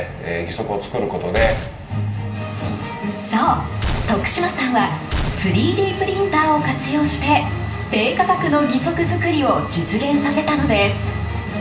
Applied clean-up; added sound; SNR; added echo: none; Gunshot, gunfire; 7 dB; reverberation time 0.7 s.